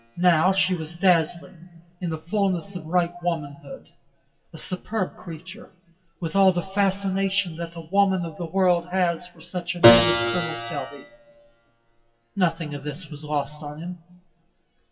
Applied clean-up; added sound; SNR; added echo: classical method WPE with log-MMSE.